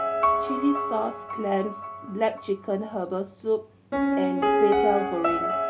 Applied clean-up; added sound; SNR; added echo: none; Piano; -2 dB; none.